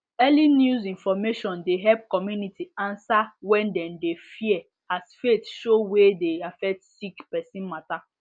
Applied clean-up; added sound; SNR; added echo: none; none; none; none.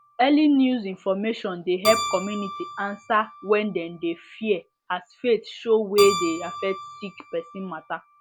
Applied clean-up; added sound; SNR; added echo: none; Keyboard (musical); 10 dB; none.